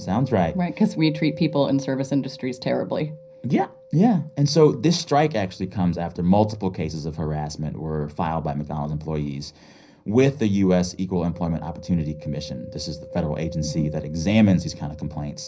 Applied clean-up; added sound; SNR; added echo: none; Mallet percussion; 20 dB; reverberation time 0.4 s.